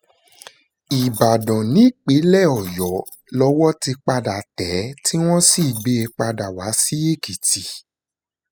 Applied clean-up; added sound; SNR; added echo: classical method spectral subtraction.